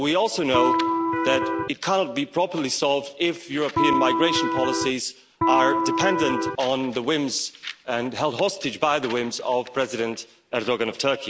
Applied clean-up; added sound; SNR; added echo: none; Electric guitar; -2 dB; none.